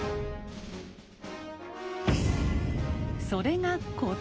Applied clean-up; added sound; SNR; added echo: none; none; none; none.